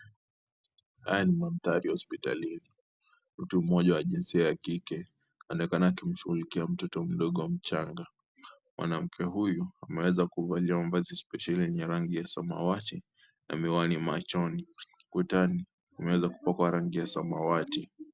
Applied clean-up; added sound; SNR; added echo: none; none; none; none.